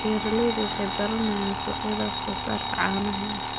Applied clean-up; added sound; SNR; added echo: none; Alarm; 2 dB; none.